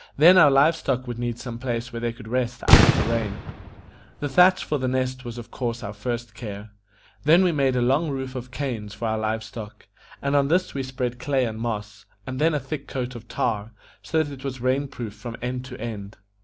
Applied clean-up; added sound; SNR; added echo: none; Fireworks; -3 dB; none.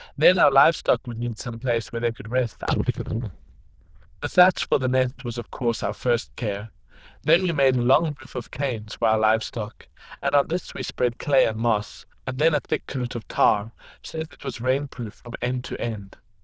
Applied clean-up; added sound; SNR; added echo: neural diffusion model UNIVERSE++.